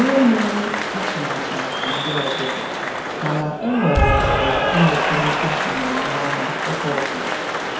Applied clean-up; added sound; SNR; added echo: none; Applause / Cheering; -1 dB; reverberation time 0.6 s.